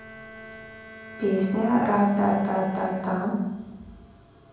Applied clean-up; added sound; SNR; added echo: none; Bowed string instrument; 20 dB; reverberation time 1.0 s.